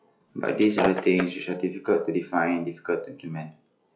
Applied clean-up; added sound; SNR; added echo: classical method log-MMSE.